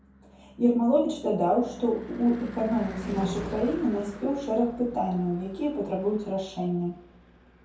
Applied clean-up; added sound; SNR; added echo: none; Car passing by / Engine / Truck; 14 dB; reverberation time 0.6 s.